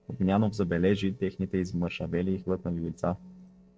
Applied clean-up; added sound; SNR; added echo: neural separator model SepFormer DNS4.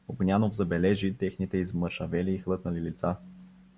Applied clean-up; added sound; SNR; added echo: none; none; none; none.